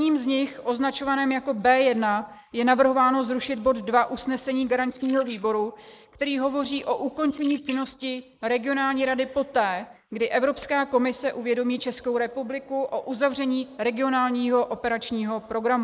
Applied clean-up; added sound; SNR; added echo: neural mask model Resemble Enhance denoiser.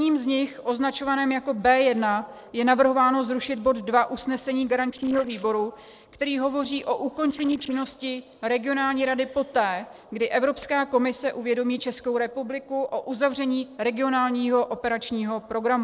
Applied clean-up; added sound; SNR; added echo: neural separator model SepFormer DNS4.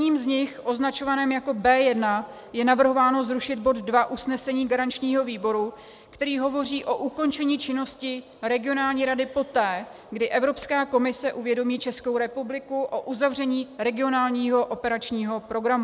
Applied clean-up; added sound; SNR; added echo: none; none; none; none.